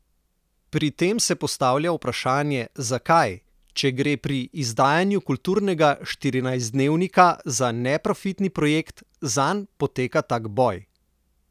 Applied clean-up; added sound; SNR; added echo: none; none; none; none.